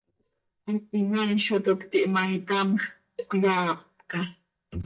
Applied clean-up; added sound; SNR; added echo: neural mask model DeepFilterNet 3.